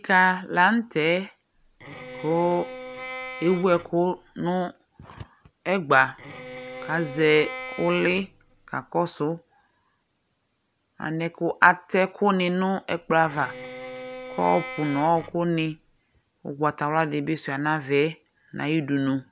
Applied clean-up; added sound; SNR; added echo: none; Bowed string instrument; 14 dB; none.